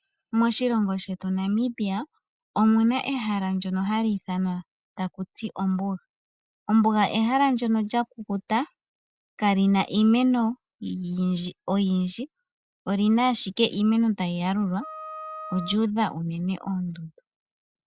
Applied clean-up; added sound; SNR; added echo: none; Wind instrument, woodwind instrument; 15 dB; none.